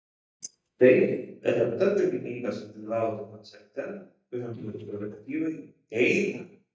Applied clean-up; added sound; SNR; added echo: neural mask model DeepFilterNet 3.